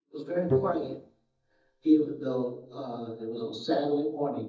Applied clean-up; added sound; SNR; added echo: neural mask model DeepFilterNet 3.